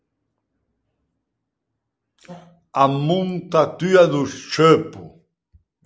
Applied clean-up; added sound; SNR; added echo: none; none; none; none.